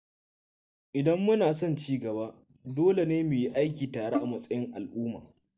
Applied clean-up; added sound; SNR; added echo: neural mask model DeepFilterNet 3.